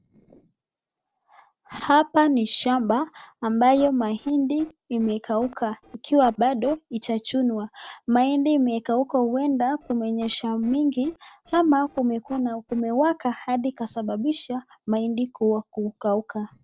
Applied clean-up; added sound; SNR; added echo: neural separator model SepFormer DNS4.